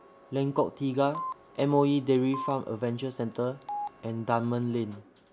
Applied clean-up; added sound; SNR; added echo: none; Telephone; 12 dB; none.